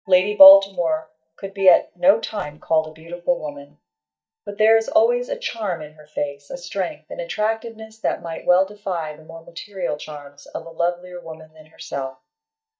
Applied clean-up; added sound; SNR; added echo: neural mask model DeepFilterNet 3.